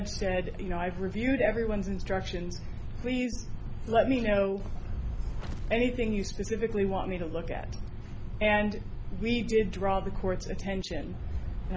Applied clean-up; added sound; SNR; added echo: none; Fire; 15 dB; none.